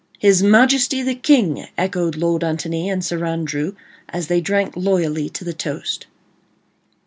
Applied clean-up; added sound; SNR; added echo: none; none; none; none.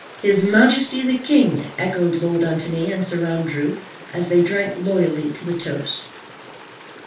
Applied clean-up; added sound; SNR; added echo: none; Stream; 19 dB; reverberation time 0.3 s.